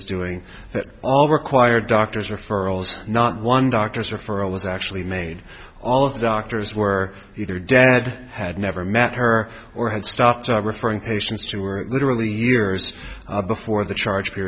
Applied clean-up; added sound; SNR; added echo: none; none; none; none.